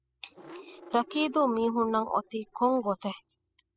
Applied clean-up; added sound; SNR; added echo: classical method spectral subtraction.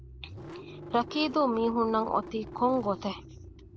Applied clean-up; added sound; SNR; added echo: none; Engine starting / Car; 13 dB; none.